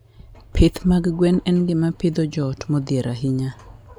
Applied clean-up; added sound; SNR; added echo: none; none; none; none.